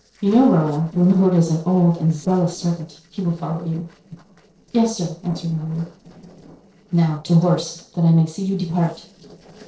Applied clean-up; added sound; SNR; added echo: neural separator model SepFormer DNS4.